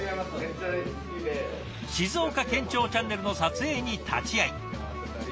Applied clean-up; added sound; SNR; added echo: none; none; none; none.